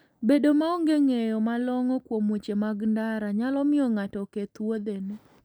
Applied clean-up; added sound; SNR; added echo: none; none; none; none.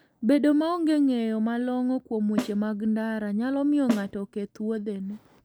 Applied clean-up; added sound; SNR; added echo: none; Snare drum; 11 dB; none.